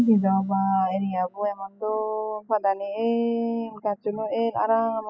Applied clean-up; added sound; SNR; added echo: classical method spectral subtraction.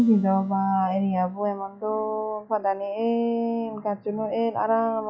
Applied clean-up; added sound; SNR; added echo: classical method log-MMSE.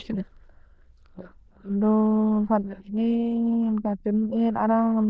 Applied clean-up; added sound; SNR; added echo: neural diffusion model UNIVERSE++.